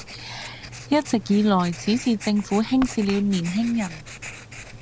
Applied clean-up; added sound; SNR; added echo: none; Writing; 14 dB; none.